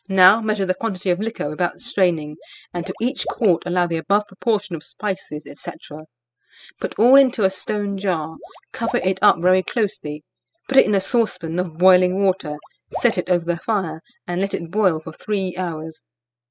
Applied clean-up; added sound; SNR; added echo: classical method spectral subtraction.